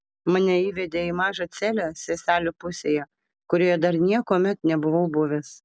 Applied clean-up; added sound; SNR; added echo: none; none; none; none.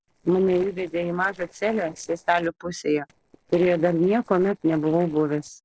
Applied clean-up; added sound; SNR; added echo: neural separator model SepFormer DNS4.